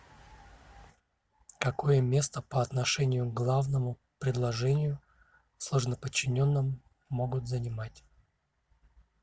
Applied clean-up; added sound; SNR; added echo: none; none; none; none.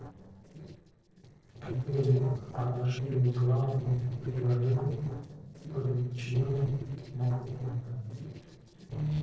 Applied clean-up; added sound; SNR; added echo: neural separator model SepFormer DNS4.